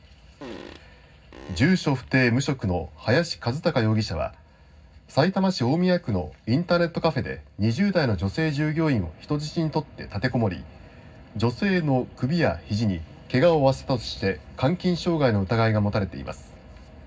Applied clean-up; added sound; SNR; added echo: none; Fart; 20 dB; reverberation time 0.4 s.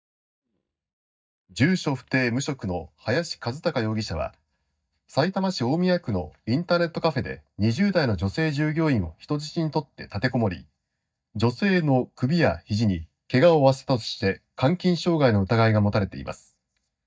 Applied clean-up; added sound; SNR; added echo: neural mask model DeepFilterNet 3.